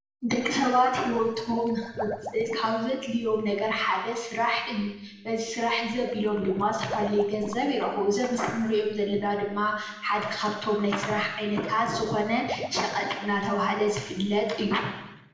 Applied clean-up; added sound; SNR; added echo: none; Liquid; 14 dB; reverberation time 1.0 s.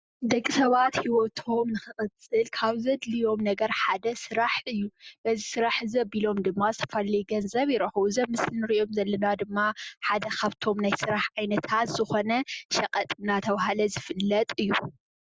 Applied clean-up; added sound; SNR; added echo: none; none; none; none.